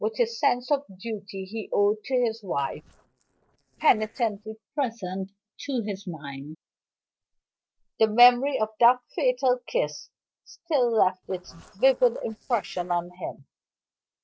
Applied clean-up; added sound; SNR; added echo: neural separator model SepFormer DNS4.